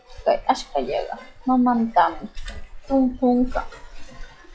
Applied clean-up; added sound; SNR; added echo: classical method log-MMSE.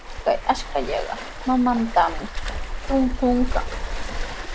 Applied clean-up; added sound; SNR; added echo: none; Waves, surf; 4 dB; none.